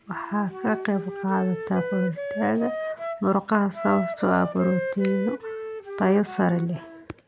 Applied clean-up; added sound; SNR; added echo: none; Wind instrument, woodwind instrument; 8 dB; none.